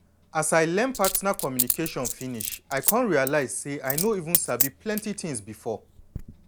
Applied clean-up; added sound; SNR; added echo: none; Coin (dropping); 4 dB; none.